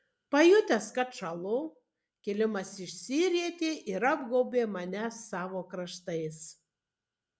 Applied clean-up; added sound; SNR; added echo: none; none; none; none.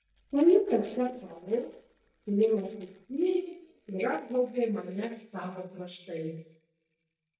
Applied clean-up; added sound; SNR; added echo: neural mask model DeepFilterNet 3.